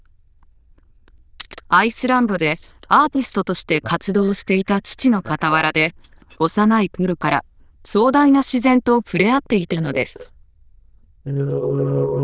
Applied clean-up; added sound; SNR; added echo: neural diffusion model UNIVERSE++.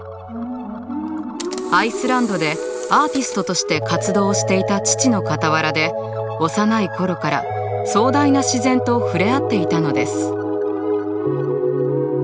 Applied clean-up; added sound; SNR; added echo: none; Camera; 20 dB; none.